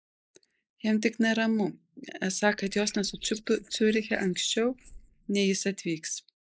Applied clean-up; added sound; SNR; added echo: neural mask model Resemble Enhance denoiser.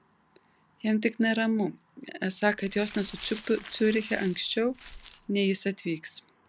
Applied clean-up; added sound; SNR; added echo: none; Glass; 13 dB; none.